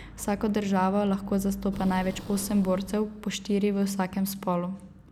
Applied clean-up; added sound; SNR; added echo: none; Boom; 17 dB; none.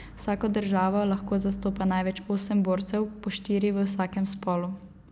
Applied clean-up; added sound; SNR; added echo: none; none; none; none.